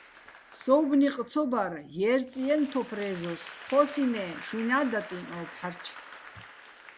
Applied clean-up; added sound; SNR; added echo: none; Applause / Crowd; 17 dB; none.